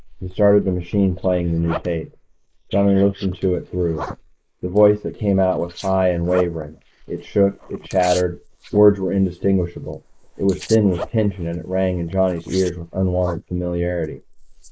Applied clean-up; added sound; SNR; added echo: neural mask model Resemble Enhance denoiser.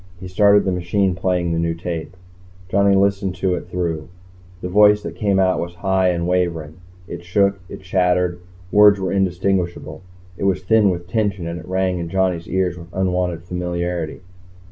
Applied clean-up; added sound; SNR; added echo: none; none; none; none.